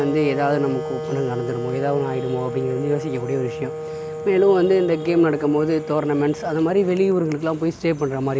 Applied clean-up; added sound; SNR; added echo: none; Wind instrument, woodwind instrument; 9 dB; none.